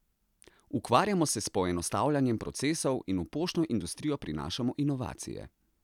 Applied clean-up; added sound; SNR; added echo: none; none; none; none.